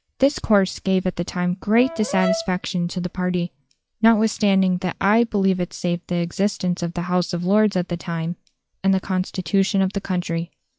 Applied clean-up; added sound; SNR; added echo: classical method log-MMSE.